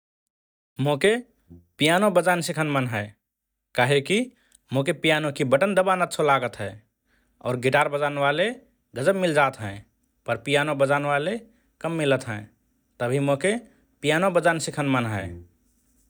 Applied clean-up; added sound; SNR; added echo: neural mask model DeepFilterNet 3.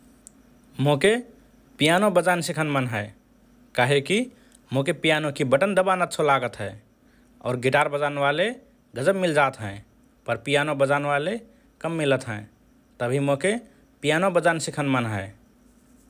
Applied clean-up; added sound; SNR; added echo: none; none; none; none.